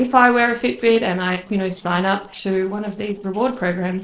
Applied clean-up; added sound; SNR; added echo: neural separator model SepFormer DNS4.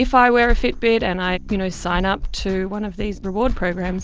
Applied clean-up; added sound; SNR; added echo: none; none; none; none.